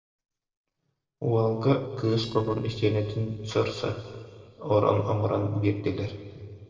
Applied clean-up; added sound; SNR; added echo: neural separator model SepFormer DNS4.